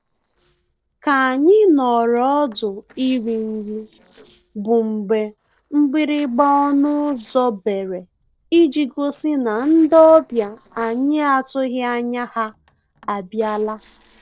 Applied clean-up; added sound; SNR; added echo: neural separator model SepFormer DNS4.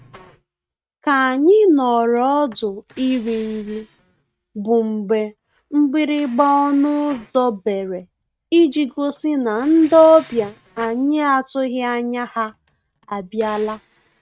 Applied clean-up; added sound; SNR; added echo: neural mask model RNNoise.